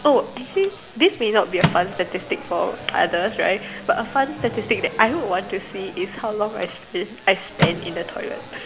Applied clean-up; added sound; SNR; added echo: none; Microwave oven; 9 dB; none.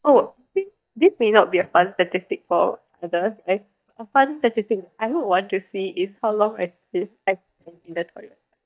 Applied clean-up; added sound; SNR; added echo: neural mask model DeepFilterNet 3.